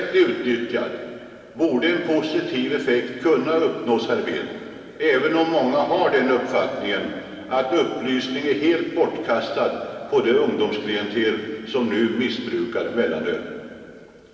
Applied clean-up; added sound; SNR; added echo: none; none; none; reverberation time 2.7 s.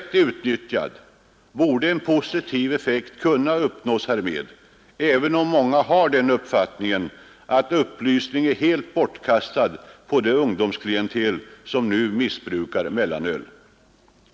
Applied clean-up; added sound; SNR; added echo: none; none; none; none.